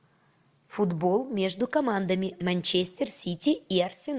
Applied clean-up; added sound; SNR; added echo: none; none; none; none.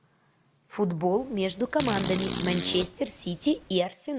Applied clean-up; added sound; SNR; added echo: none; Fart; 6 dB; none.